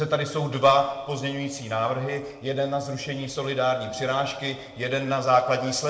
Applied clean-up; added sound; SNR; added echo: none; none; none; reverberation time 0.8 s.